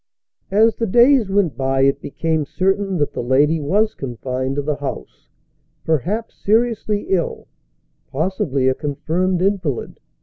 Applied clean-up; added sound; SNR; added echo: none; none; none; none.